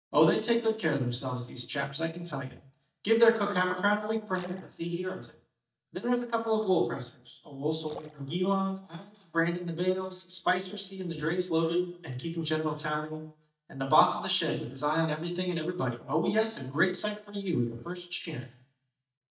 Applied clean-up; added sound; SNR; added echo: neural mask model DeepFilterNet 3.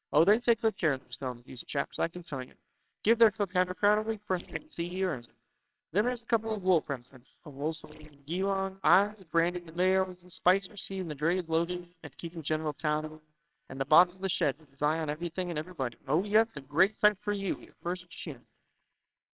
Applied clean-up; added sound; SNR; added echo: neural separator model SepFormer WHAMR!.